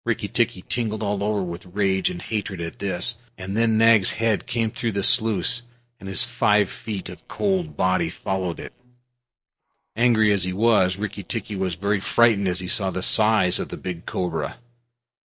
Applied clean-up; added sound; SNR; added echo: neural separator model SepFormer DNS4.